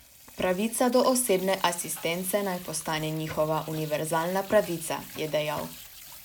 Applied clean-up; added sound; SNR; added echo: none; Sink (filling or washing) / Water tap, faucet; 17 dB; none.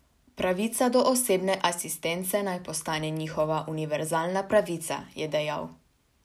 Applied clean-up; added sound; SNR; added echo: none; none; none; none.